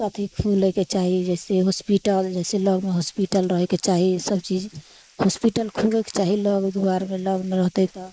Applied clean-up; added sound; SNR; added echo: neural mask model Resemble Enhance denoiser.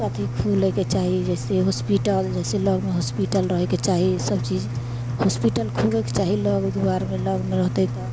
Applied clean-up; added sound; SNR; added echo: none; Engine; 5 dB; none.